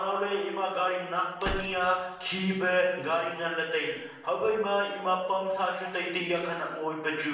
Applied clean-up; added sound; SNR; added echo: none; Gunshot, gunfire; 14 dB; reverberation time 0.9 s.